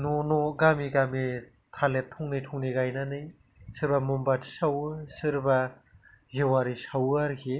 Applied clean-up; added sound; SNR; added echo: none; none; none; none.